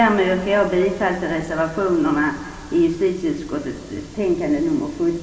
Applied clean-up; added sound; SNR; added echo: none; none; none; reverberation time 2.1 s.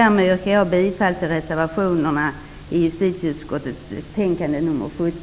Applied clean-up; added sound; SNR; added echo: none; none; none; none.